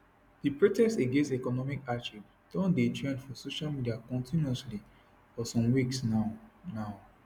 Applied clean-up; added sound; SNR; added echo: none; none; none; none.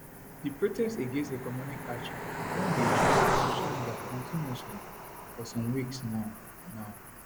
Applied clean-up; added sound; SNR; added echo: none; Cricket; -3 dB; none.